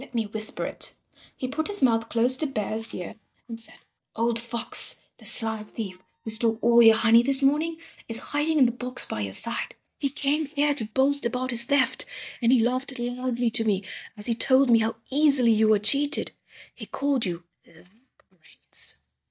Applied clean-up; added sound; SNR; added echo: neural mask model DeepFilterNet 3.